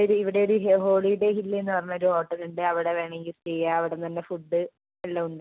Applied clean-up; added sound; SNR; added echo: none; none; none; none.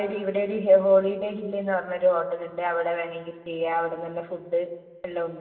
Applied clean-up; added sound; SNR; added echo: none; none; none; reverberation time 1.8 s.